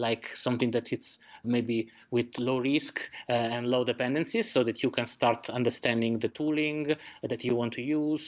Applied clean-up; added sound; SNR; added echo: none; none; none; none.